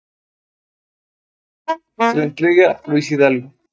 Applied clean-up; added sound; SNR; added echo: neural mask model DeepFilterNet 3.